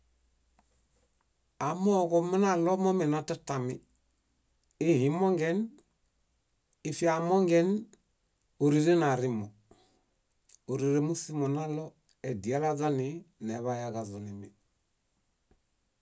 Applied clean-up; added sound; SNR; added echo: none; none; none; none.